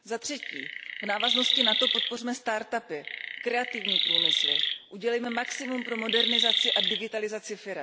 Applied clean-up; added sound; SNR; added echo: none; Chirp, tweet; -4 dB; none.